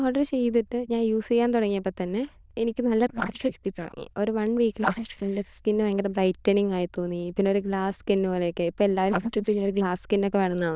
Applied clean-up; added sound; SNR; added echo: neural diffusion model UNIVERSE++.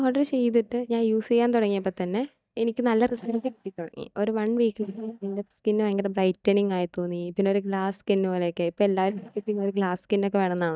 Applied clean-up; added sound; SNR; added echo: neural mask model DeepFilterNet 3.